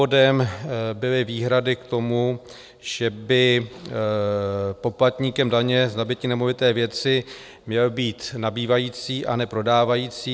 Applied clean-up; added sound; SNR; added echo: none; none; none; none.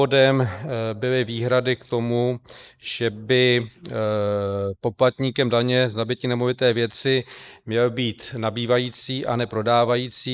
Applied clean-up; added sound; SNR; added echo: neural mask model Resemble Enhance denoiser.